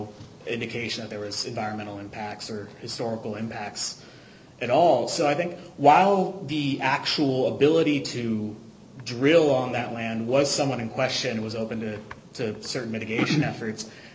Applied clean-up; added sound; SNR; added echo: none; none; none; none.